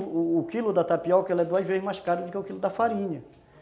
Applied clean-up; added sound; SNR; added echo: none; none; none; none.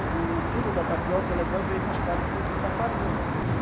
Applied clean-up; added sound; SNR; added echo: none; Traffic noise, roadway noise; -4 dB; none.